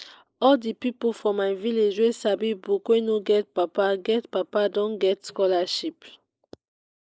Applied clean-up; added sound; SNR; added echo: neural mask model Resemble Enhance denoiser.